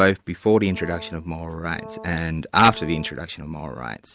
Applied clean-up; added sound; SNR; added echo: none; Brass instrument; 19 dB; none.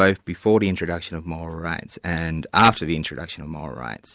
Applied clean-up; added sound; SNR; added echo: none; none; none; none.